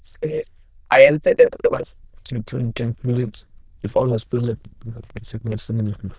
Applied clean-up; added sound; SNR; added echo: neural diffusion model UNIVERSE++.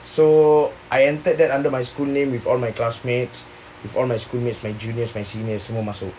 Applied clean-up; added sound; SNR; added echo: none; none; none; none.